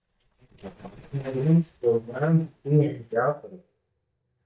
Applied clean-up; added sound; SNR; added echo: neural mask model DeepFilterNet 3.